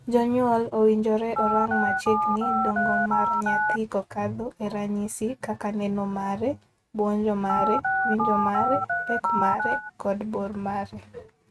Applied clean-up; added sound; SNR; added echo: neural mask model RNNoise.